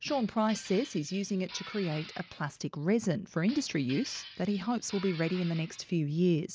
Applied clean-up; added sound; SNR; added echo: none; Glass; 17 dB; none.